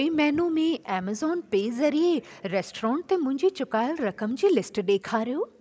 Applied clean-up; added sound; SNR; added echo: none; none; none; none.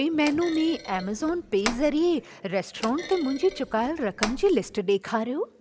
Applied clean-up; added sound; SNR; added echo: none; Thump, thud; 11 dB; none.